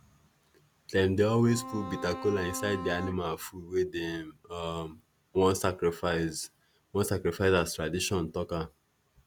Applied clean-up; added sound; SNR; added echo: none; Bowed string instrument; 10 dB; none.